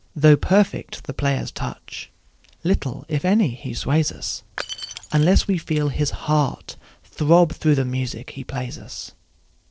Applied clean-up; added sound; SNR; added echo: neural separator model SepFormer DNS4.